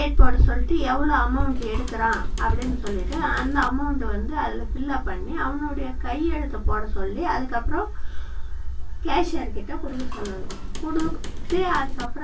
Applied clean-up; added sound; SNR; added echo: none; Hammer / Wood; 17 dB; reverberation time 0.1 s.